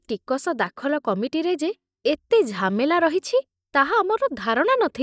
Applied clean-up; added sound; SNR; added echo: neural mask model DeepFilterNet 3.